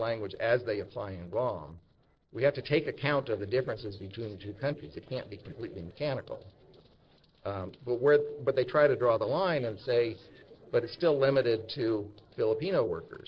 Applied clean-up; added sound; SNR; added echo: neural separator model SepFormer DNS4.